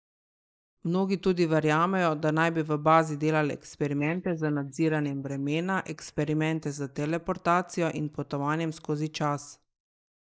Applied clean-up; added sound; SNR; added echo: neural mask model Resemble Enhance denoiser.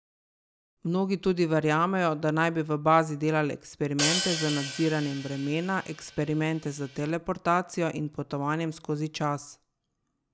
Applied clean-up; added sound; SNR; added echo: none; Hi-hat; 7 dB; none.